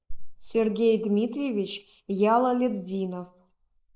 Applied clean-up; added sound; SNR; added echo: neural mask model Resemble Enhance denoiser.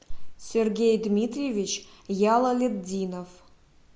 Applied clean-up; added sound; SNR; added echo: none; none; none; none.